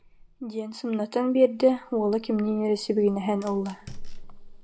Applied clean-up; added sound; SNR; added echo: none; Fire; 15 dB; reverberation time 0.7 s.